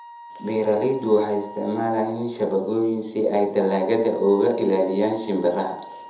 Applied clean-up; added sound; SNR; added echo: none; Wind instrument, woodwind instrument; 20 dB; reverberation time 0.7 s.